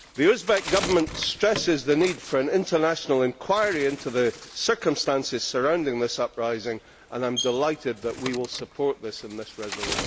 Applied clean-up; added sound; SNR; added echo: none; Bird; 13 dB; none.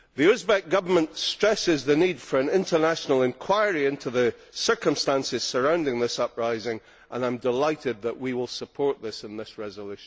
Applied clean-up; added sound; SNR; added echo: none; none; none; none.